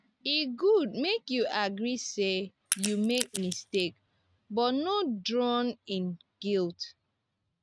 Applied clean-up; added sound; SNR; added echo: neural mask model RNNoise.